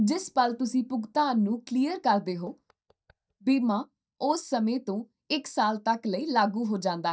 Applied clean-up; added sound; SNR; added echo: neural mask model DeepFilterNet 3.